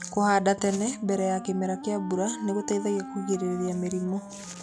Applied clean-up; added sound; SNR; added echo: none; Wind instrument, woodwind instrument; 12 dB; none.